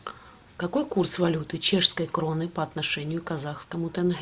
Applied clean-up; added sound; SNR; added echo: none; none; none; none.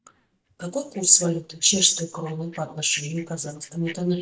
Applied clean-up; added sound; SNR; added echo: neural mask model DeepFilterNet 3.